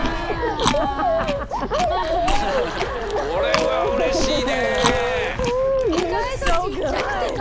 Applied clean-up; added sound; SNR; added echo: none; Chewing, mastication; 6 dB; none.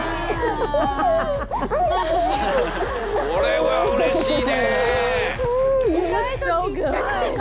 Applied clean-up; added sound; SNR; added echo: none; none; none; none.